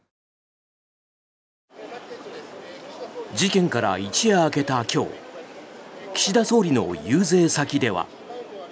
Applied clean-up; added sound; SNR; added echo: none; none; none; none.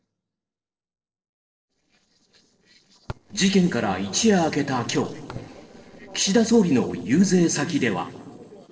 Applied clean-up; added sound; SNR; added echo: neural separator model SepFormer DNS4.